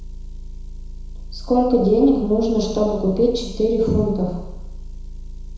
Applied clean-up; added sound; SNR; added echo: none; Motor vehicle (road) / Engine; 11 dB; reverberation time 1.0 s.